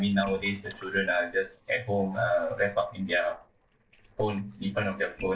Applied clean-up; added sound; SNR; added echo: neural separator model SepFormer DNS4.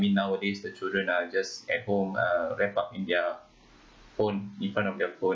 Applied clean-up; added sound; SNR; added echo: none; none; none; none.